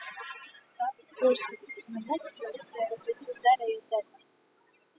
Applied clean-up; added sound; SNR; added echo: classical method spectral subtraction.